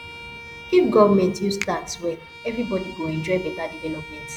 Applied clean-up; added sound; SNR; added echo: none; Finger snapping + Bowed string instrument; 15 dB; none.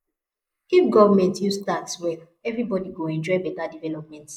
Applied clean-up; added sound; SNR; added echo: neural mask model Resemble Enhance denoiser.